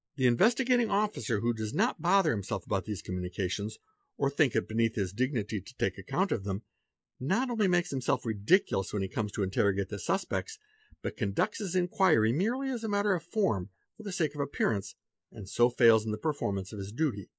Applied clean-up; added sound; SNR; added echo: neural mask model Resemble Enhance denoiser.